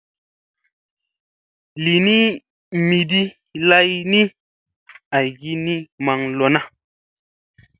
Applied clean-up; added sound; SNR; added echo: none; none; none; none.